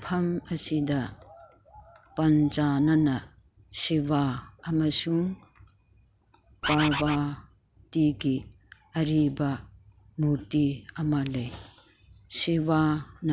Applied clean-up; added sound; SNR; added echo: none; Bird; 2 dB; none.